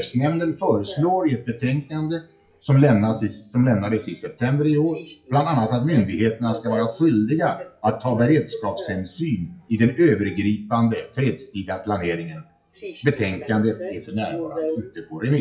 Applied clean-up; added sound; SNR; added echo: classical method WPE with log-MMSE.